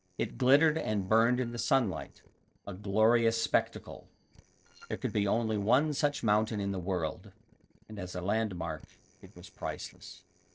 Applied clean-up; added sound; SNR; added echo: neural separator model SepFormer DNS4.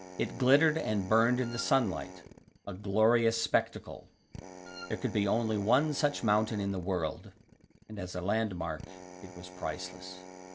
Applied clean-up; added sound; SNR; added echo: none; Drill + Wind instrument, woodwind instrument; 17 dB; none.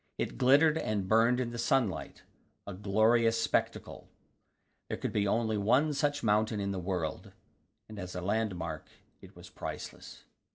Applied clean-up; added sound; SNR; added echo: none; none; none; none.